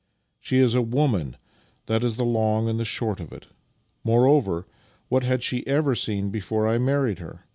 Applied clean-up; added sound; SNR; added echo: none; none; none; none.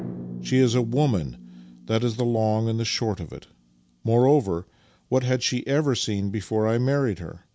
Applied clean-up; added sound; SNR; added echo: none; Drum; 18 dB; none.